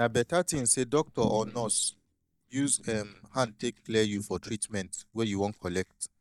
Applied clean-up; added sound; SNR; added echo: neural mask model DeepFilterNet 3.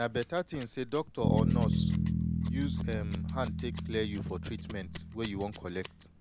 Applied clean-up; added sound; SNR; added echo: none; Bass guitar + Scissors; -4 dB; none.